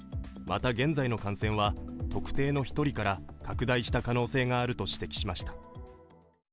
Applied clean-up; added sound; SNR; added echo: none; none; none; none.